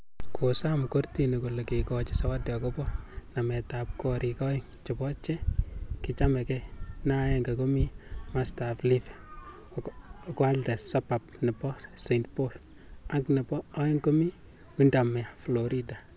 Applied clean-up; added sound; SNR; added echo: none; none; none; none.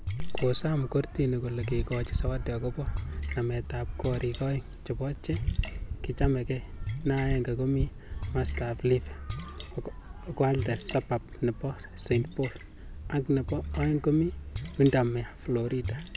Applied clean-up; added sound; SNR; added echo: none; Splash, splatter; 9 dB; none.